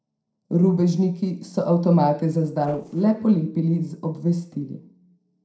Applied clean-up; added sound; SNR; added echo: neural separator model SepFormer DNS4.